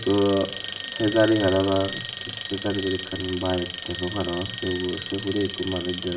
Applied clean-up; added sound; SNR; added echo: none; Alarm; 6 dB; reverberation time 1.5 s.